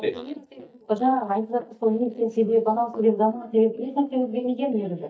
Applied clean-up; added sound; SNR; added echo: neural mask model DeepFilterNet 3.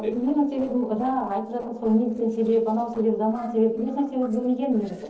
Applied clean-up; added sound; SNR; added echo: neural separator model SepFormer DNS4.